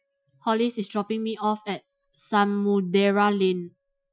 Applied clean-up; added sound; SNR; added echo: classical method Wiener filter.